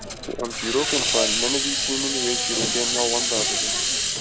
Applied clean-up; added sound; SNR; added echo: none; Hiss; -5 dB; none.